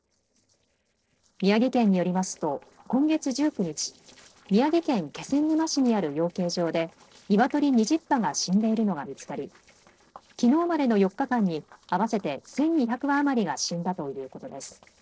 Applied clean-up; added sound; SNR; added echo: neural separator model SepFormer DNS4.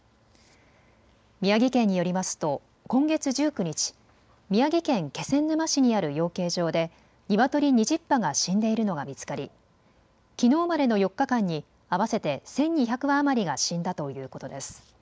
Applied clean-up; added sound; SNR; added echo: none; none; none; none.